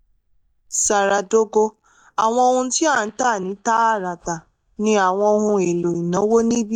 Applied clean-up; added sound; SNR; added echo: neural mask model DeepFilterNet 3.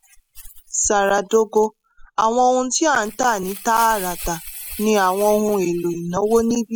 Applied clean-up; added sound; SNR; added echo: classical method spectral subtraction.